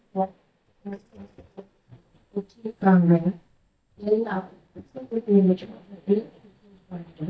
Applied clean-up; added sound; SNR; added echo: neural mask model DeepFilterNet 3.